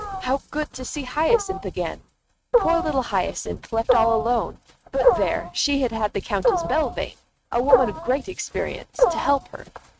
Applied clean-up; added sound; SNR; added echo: neural mask model RNNoise.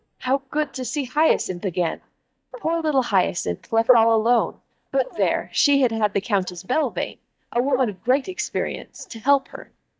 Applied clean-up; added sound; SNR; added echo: neural mask model DeepFilterNet 3.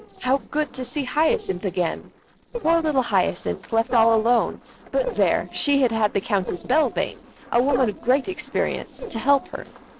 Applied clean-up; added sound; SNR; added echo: neural separator model SepFormer DNS4.